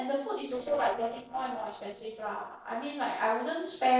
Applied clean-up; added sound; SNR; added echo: neural separator model SepFormer DNS4.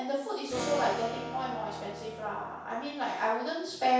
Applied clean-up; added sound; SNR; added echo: none; Acoustic guitar / Strum; 8 dB; reverberation time 0.7 s.